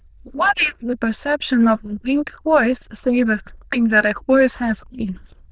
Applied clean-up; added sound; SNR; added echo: neural diffusion model UNIVERSE++.